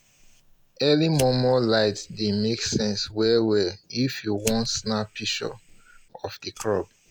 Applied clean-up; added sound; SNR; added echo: none; Fire; 18 dB; none.